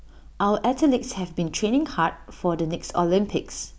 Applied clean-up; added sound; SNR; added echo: none; none; none; none.